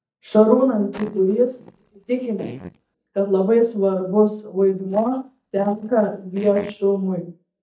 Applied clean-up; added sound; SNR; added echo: neural mask model DeepFilterNet 3.